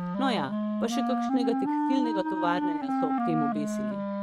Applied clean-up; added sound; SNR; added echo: neural mask model RNNoise.